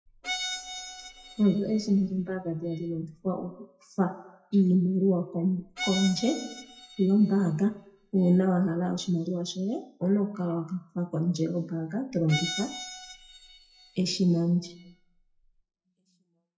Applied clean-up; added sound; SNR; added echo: classical method WPE with log-MMSE.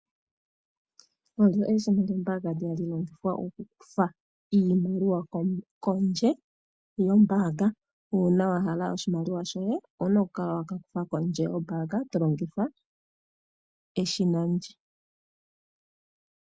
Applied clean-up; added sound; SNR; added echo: none; none; none; none.